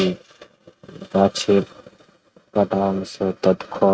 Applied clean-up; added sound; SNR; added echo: neural mask model RNNoise.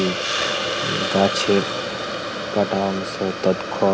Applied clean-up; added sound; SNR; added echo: none; Hiss; 2 dB; none.